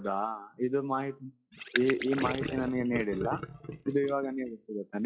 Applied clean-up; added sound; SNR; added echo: classical method log-MMSE.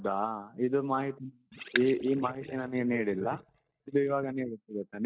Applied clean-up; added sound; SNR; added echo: neural mask model DeepFilterNet 3.